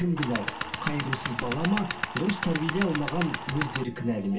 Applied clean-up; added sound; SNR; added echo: none; Tools; 5 dB; reverberation time 0.2 s.